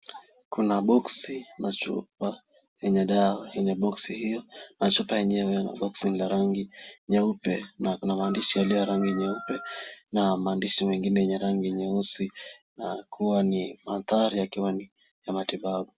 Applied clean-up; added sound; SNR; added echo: none; none; none; none.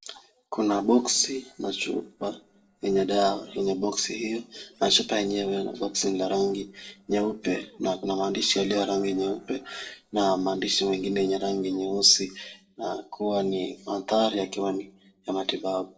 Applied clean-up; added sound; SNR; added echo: neural separator model SepFormer DNS4.